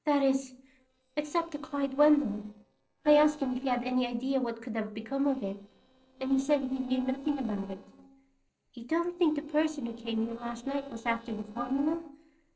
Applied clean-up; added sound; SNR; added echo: neural separator model SepFormer DNS4.